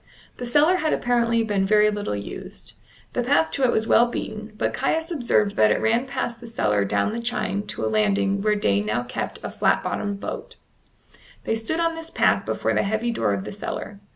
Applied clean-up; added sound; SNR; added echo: none; none; none; none.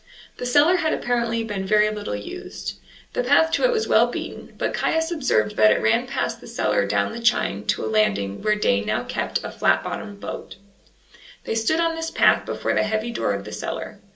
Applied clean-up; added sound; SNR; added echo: none; none; none; reverberation time 0.2 s.